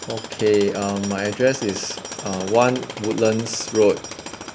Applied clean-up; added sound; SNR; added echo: none; Tools; 11 dB; none.